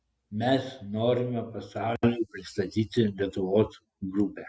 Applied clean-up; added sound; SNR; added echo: none; none; none; none.